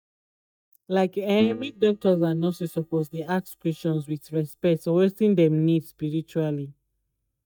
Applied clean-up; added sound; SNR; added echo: neural mask model DeepFilterNet 3.